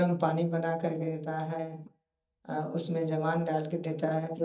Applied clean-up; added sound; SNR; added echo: neural mask model DeepFilterNet 3.